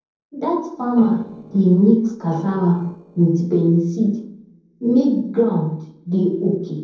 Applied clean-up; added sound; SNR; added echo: neural separator model SepFormer DNS4.